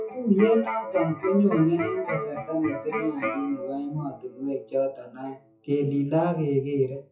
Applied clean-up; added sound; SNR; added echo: classical method WPE with log-MMSE.